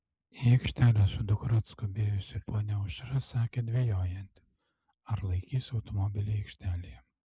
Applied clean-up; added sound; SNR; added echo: neural mask model Resemble Enhance denoiser.